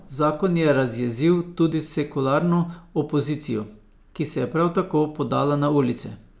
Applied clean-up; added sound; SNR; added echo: none; none; none; none.